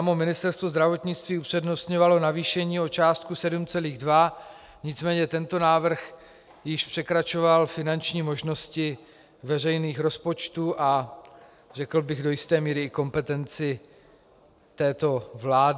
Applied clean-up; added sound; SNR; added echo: none; none; none; none.